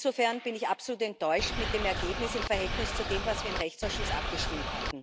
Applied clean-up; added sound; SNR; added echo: none; Boat, Water vehicle; 1 dB; none.